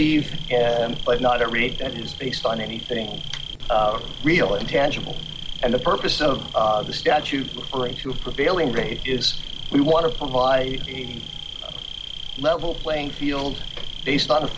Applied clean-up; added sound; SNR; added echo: none; Insect; 7 dB; none.